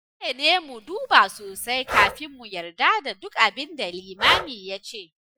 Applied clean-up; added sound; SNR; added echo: classical method Wiener filter.